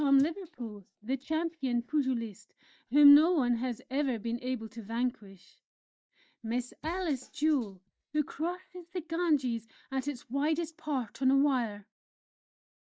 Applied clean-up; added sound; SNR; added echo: neural mask model DeepFilterNet 3.